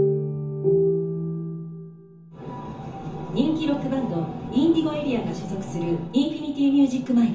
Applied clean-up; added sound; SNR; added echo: none; none; none; reverberation time 0.6 s.